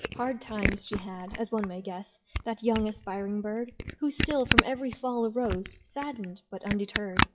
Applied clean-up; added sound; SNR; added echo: classical method WPE with log-MMSE.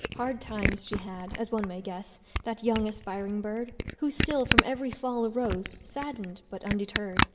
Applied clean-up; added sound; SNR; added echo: none; Camera; 1 dB; reverberation time 1.2 s.